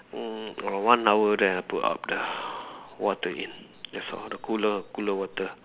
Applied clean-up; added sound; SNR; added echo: none; none; none; none.